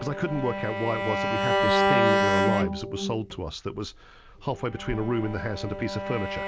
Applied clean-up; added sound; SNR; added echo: none; Bowed string instrument; -3 dB; none.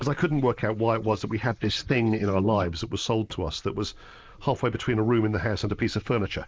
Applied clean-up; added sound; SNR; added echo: neural mask model Resemble Enhance denoiser.